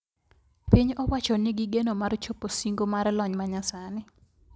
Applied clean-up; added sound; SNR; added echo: none; Bass drum; 19 dB; none.